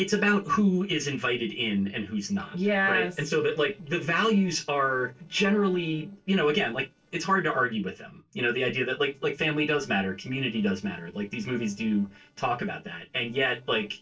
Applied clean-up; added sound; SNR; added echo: neural separator model SepFormer DNS4.